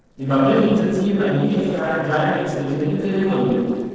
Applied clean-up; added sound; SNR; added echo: neural separator model SepFormer DNS4.